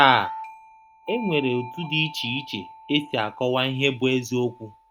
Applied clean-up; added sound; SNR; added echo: neural mask model RNNoise.